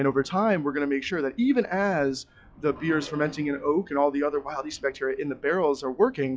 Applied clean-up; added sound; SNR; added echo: classical method log-MMSE.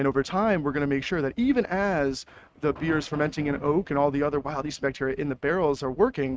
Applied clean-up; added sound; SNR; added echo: neural mask model RNNoise.